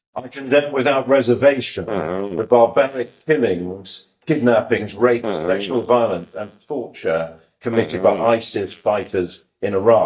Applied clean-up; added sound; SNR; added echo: neural mask model DeepFilterNet 3.